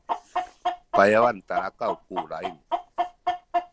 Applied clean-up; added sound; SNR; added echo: neural separator model SepFormer DNS4.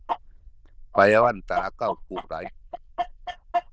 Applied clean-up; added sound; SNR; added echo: neural diffusion model UNIVERSE++.